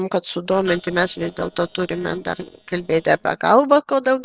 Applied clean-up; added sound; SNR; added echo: neural separator model SepFormer DNS4.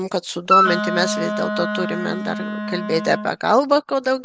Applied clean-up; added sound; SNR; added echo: none; Wind instrument, woodwind instrument; 1 dB; none.